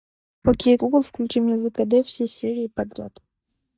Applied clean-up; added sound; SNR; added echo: neural mask model DeepFilterNet 3.